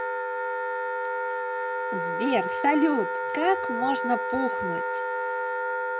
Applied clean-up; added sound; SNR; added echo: none; Wind instrument, woodwind instrument; -1 dB; none.